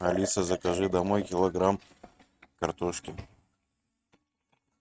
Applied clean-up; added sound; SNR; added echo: neural mask model RNNoise.